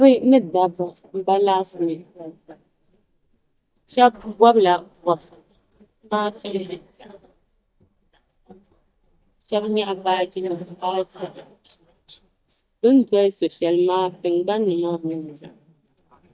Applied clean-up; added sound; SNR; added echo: neural mask model DeepFilterNet 3.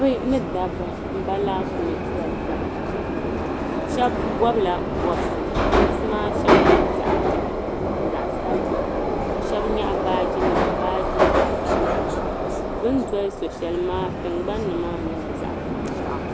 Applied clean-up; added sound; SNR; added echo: none; Subway, metro, underground; -5 dB; none.